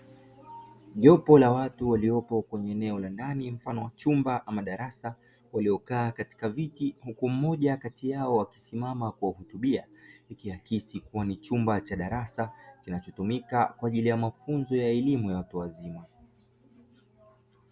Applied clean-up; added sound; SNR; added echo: none; none; none; none.